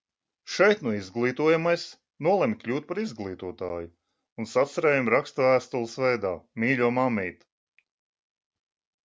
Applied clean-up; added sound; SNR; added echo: none; none; none; none.